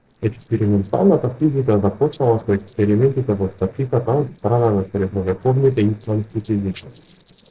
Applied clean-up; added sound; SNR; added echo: neural separator model SepFormer DNS4.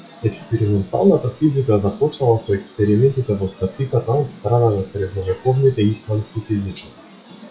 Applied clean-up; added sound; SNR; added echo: classical method WPE with log-MMSE.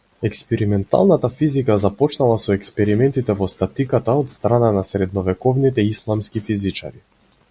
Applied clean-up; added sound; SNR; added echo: none; none; none; none.